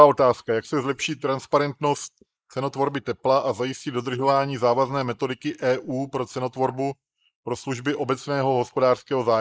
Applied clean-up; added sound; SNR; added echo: neural mask model Resemble Enhance denoiser.